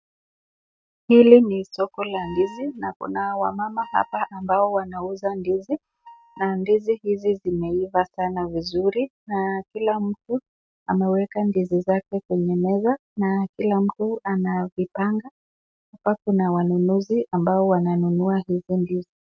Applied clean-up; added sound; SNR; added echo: neural mask model RNNoise.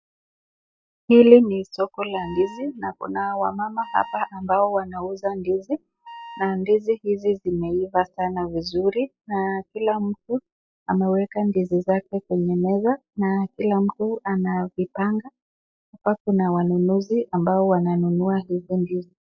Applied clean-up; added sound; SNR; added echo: classical method log-MMSE.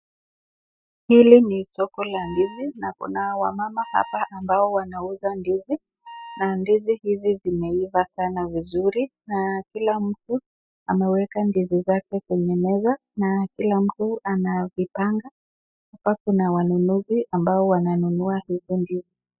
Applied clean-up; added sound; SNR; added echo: classical method spectral subtraction.